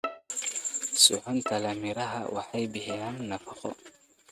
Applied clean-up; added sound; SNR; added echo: neural mask model RNNoise.